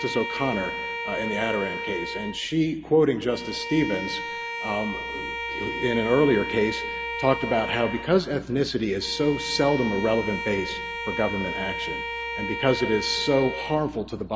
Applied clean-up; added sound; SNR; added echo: none; Bowed string instrument; 7 dB; none.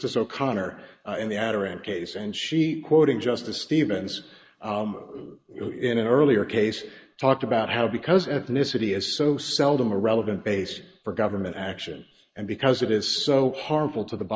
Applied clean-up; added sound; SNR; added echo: neural mask model Resemble Enhance denoiser.